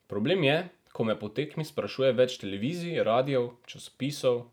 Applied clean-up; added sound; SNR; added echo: none; none; none; none.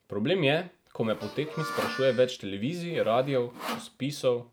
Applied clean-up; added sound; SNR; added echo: none; Sawing + Harmonica; 11 dB; none.